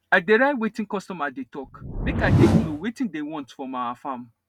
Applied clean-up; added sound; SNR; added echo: none; Whoosh, swoosh, swish; -2 dB; none.